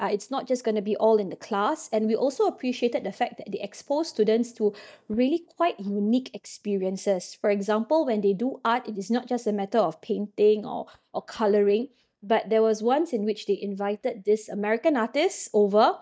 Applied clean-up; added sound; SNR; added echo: neural mask model DeepFilterNet 3.